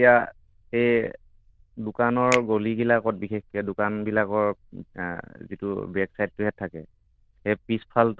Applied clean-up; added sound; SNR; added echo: neural diffusion model UNIVERSE++.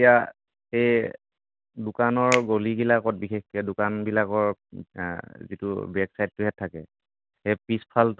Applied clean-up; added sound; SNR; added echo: none; Finger snapping; 12 dB; none.